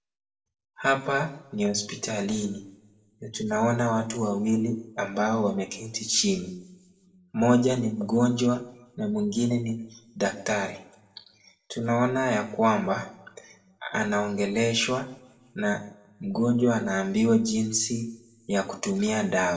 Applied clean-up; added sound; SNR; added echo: none; none; none; reverberation time 0.6 s.